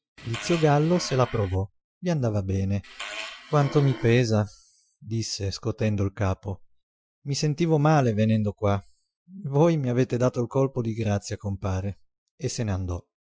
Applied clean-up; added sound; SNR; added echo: classical method Wiener filter.